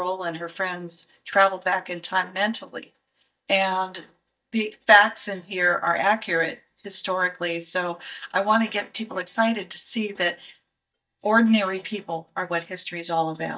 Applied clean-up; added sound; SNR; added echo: neural mask model DeepFilterNet 3.